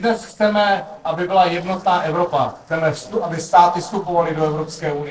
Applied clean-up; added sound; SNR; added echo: neural separator model SepFormer DNS4.